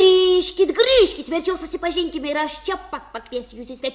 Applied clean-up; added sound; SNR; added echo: none; none; none; none.